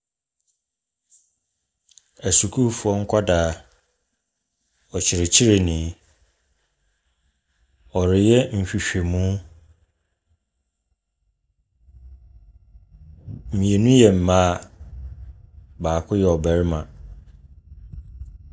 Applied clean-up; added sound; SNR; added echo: none; none; none; none.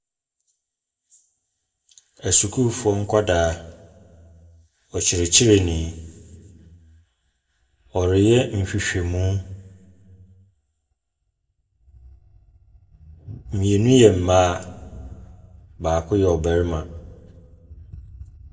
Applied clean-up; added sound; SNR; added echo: none; none; none; reverberation time 0.9 s.